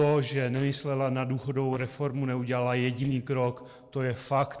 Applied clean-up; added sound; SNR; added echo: neural separator model SepFormer DNS4.